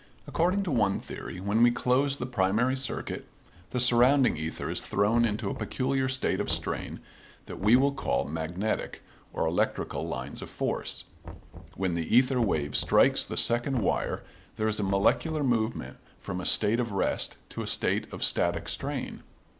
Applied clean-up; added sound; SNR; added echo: none; Knock; 17 dB; none.